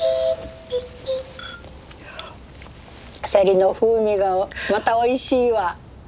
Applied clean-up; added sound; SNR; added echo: none; none; none; none.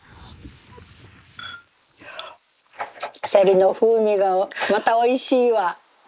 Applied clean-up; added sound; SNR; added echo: neural mask model Resemble Enhance denoiser.